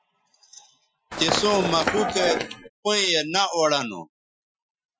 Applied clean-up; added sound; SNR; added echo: classical method Wiener filter.